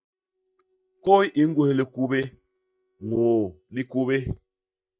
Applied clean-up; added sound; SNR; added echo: neural mask model DeepFilterNet 3.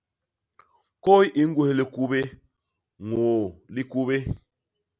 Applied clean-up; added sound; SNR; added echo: none; none; none; none.